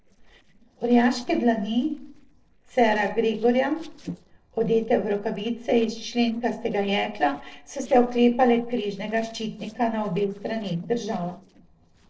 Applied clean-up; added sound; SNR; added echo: neural separator model SepFormer DNS4.